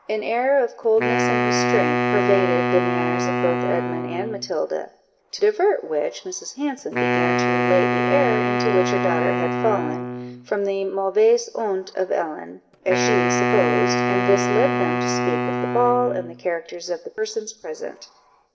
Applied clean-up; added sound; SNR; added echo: none; Wind instrument, woodwind instrument; 0 dB; reverberation time 0.8 s.